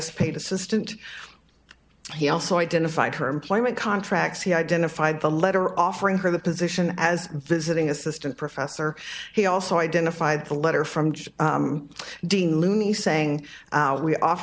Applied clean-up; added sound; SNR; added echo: none; none; none; none.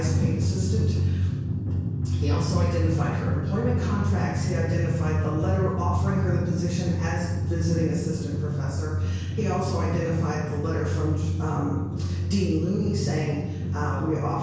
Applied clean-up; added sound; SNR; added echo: none; Drum; -3 dB; reverberation time 1.0 s.